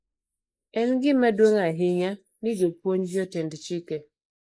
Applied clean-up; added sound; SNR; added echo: neural mask model Resemble Enhance denoiser.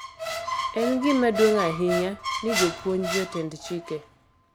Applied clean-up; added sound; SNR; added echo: none; Squeak; 5 dB; none.